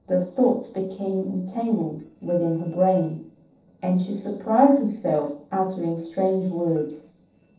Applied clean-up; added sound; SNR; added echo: neural separator model SepFormer DNS4.